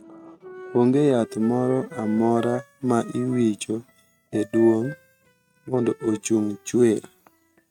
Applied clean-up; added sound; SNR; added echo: neural mask model RNNoise.